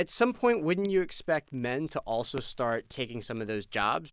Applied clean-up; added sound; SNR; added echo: neural mask model Resemble Enhance denoiser.